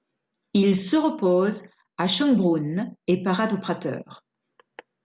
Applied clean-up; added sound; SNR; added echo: none; none; none; none.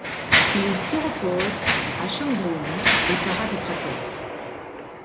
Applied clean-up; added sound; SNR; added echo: none; Mechanisms; -4 dB; none.